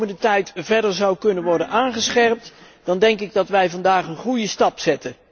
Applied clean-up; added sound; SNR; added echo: none; Glass; 17 dB; none.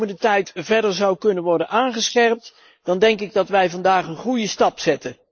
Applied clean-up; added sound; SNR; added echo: neural mask model Resemble Enhance denoiser.